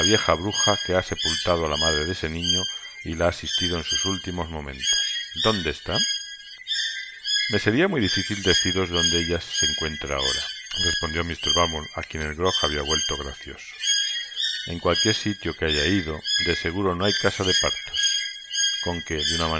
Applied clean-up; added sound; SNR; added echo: none; Bird; 0 dB; none.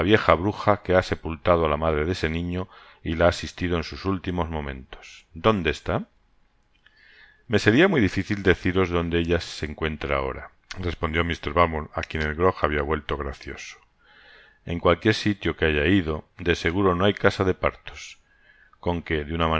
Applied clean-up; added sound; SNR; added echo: none; none; none; none.